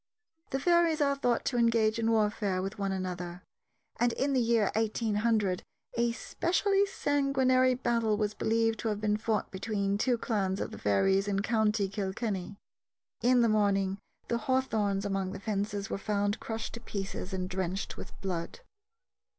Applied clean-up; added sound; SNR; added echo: none; none; none; none.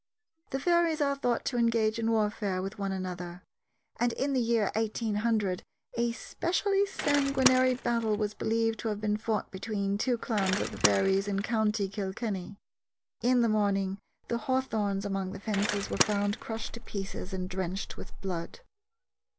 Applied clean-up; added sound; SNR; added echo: none; Bicycle; 7 dB; none.